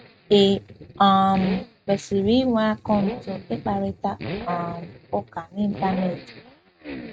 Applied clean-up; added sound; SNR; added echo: neural mask model RNNoise.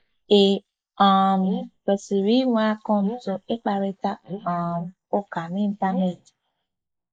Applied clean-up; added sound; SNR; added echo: neural mask model Resemble Enhance denoiser.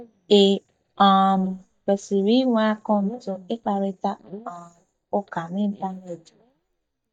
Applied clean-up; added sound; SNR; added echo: neural mask model DeepFilterNet 3.